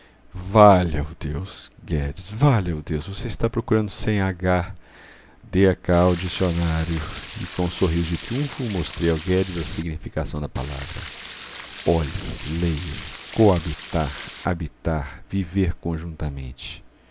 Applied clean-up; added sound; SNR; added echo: none; Stream; 11 dB; none.